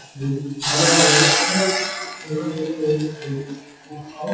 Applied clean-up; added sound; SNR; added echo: classical method WPE with log-MMSE.